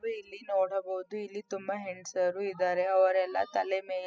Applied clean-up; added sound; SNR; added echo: classical method spectral subtraction.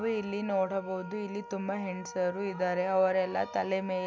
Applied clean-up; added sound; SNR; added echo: none; Wind instrument, woodwind instrument; 15 dB; none.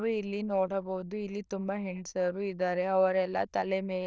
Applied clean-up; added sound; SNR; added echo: neural diffusion model UNIVERSE++.